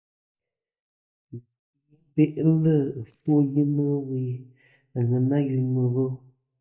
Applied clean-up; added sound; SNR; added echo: neural mask model DeepFilterNet 3.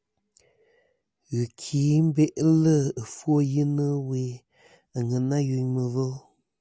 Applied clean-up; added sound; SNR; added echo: none; none; none; none.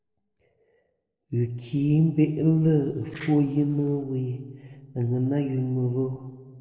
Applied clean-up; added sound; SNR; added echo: neural separator model SepFormer DNS4.